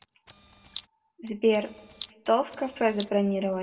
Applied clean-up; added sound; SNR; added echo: none; Camera; 18 dB; reverberation time 0.9 s.